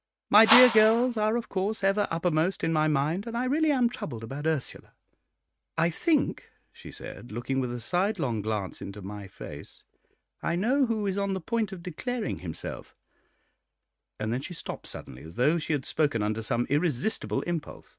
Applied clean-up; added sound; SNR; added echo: neural mask model RNNoise.